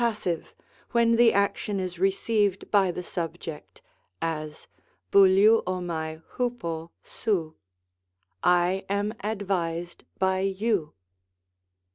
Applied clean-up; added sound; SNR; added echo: none; none; none; none.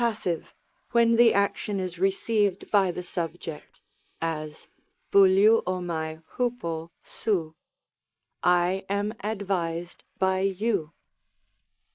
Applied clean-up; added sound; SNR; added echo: neural mask model Resemble Enhance denoiser.